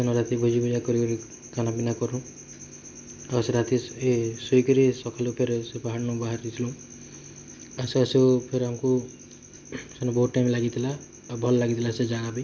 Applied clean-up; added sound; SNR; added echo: none; none; none; none.